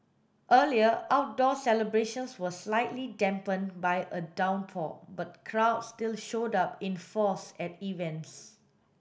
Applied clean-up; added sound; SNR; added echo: none; none; none; none.